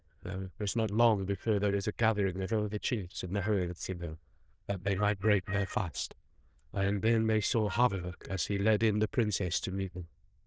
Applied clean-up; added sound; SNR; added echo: neural diffusion model UNIVERSE++.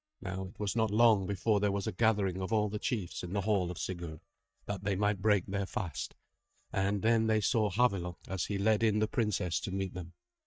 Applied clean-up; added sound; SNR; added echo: neural mask model DeepFilterNet 3.